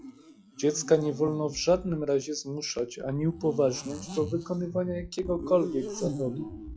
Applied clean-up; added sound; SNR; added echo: classical method log-MMSE.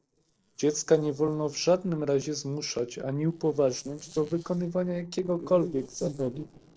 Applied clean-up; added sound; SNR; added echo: neural separator model SepFormer DNS4.